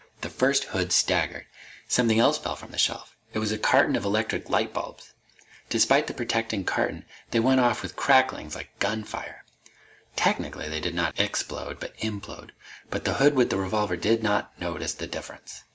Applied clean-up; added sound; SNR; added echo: none; none; none; none.